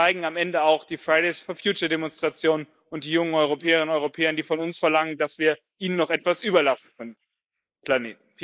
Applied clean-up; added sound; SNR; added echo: neural mask model Resemble Enhance denoiser.